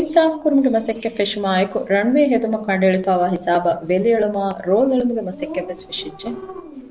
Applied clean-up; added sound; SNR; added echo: neural separator model SepFormer DNS4.